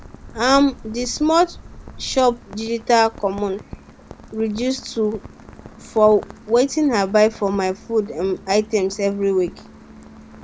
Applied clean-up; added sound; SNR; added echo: none; Rain; 19 dB; none.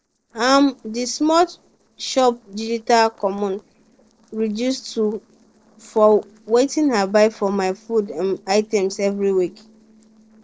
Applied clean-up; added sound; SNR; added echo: neural separator model SepFormer DNS4.